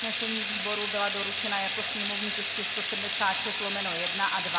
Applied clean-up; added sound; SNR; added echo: none; Water tap, faucet / Liquid; -2 dB; none.